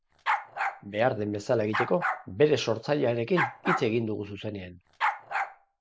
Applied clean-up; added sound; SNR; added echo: none; Bark; 5 dB; none.